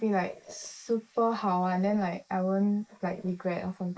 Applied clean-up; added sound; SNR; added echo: neural mask model Resemble Enhance denoiser.